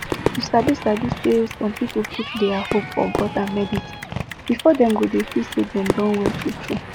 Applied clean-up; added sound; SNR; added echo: none; Fireworks + Cheering / Clapping; 7 dB; none.